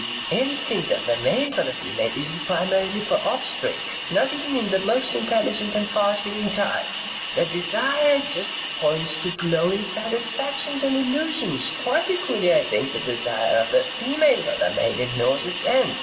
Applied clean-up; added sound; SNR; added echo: none; Hiss; 5 dB; reverberation time 2.5 s.